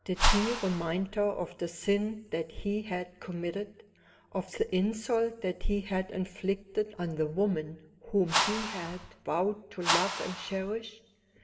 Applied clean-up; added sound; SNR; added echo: none; Whoosh, swoosh, swish; 2 dB; reverberation time 1.3 s.